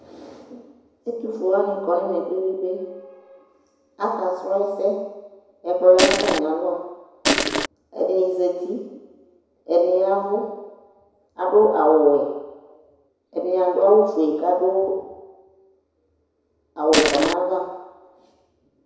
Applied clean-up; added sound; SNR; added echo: none; Crushing; -2 dB; reverberation time 0.9 s.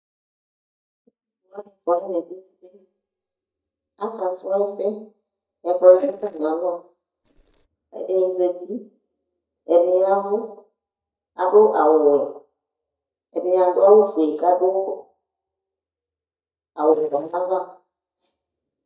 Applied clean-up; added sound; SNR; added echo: neural mask model DeepFilterNet 3.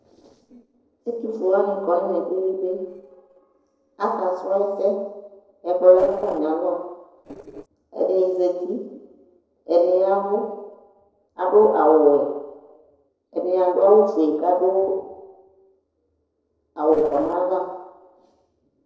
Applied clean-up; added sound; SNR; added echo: neural separator model SepFormer DNS4.